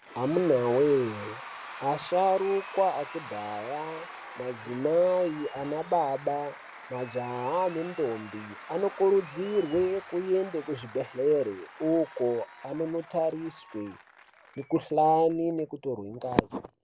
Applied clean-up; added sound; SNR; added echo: none; Applause / Crowd / Cheering; 16 dB; none.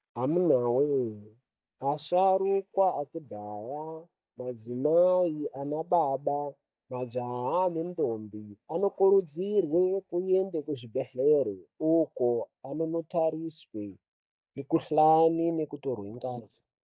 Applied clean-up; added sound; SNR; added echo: neural mask model DeepFilterNet 3.